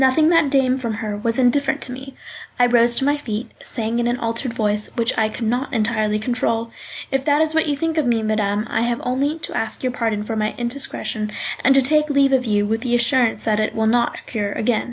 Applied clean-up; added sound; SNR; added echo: none; none; none; none.